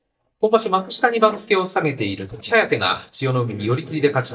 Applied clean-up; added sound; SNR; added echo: neural mask model DeepFilterNet 3.